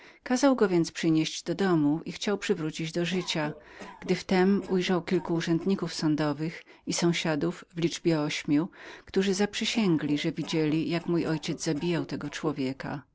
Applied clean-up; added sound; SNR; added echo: none; Cough; 18 dB; none.